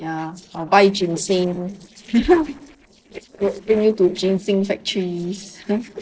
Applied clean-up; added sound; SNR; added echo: neural separator model SepFormer DNS4.